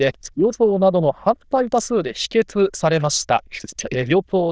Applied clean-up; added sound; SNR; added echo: neural diffusion model UNIVERSE++.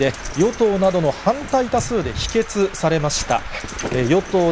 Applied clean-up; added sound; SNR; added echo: none; Dog; 12 dB; none.